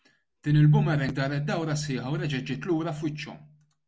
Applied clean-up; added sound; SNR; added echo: none; none; none; none.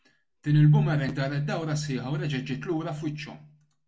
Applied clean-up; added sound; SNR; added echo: none; none; none; reverberation time 0.3 s.